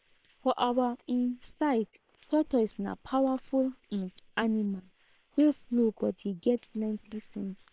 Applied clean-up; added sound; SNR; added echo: neural separator model SepFormer WHAM!.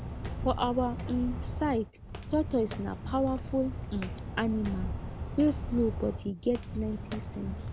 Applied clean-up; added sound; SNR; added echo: none; Walk, footsteps; 5 dB; none.